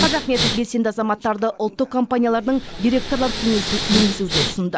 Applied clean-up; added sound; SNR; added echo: none; Respiratory sounds; 5 dB; none.